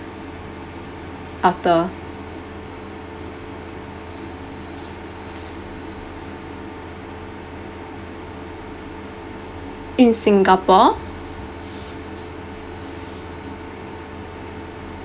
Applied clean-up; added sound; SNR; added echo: none; none; none; none.